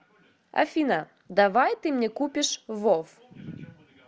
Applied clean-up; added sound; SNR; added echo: none; none; none; none.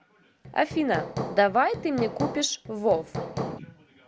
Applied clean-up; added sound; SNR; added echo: none; Hammer; 7 dB; none.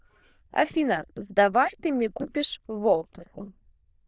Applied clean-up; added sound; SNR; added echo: neural diffusion model UNIVERSE++.